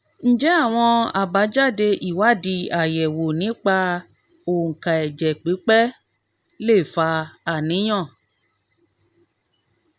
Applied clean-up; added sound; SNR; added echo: none; none; none; none.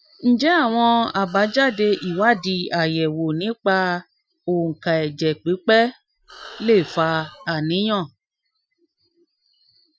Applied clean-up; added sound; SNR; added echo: classical method Wiener filter.